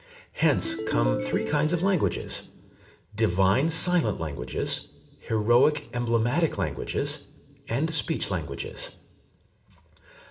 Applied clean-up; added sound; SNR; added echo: none; Ringtone; 5 dB; reverberation time 1.4 s.